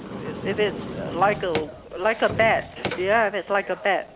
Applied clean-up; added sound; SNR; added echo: none; Sliding door + Drawer open or close; 10 dB; none.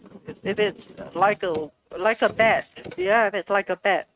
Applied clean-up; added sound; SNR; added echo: neural mask model RNNoise.